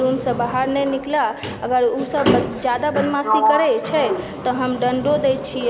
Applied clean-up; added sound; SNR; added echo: none; Sliding door; 4 dB; none.